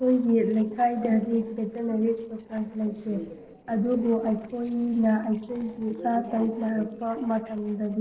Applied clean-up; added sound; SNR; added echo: neural separator model SepFormer DNS4.